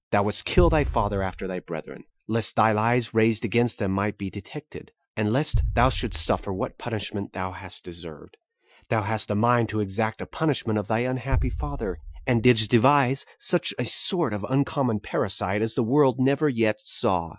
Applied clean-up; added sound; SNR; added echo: classical method Wiener filter.